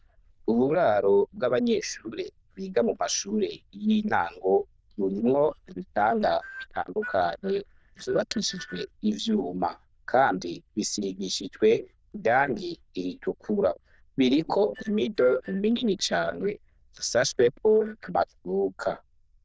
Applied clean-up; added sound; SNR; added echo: neural diffusion model UNIVERSE++.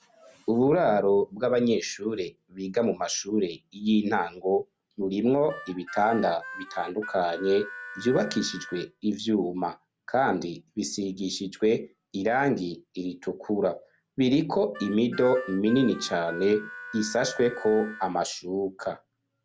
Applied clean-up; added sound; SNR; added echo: none; Harmonica; 14 dB; none.